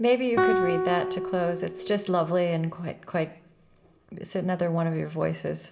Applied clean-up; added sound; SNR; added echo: none; Guitar; 3 dB; reverberation time 0.6 s.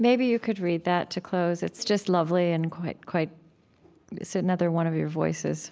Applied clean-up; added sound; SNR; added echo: none; none; none; none.